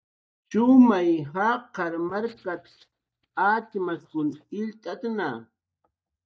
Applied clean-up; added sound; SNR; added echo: neural mask model DeepFilterNet 3.